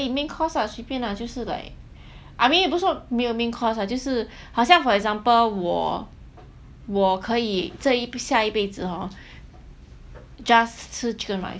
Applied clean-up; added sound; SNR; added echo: none; none; none; none.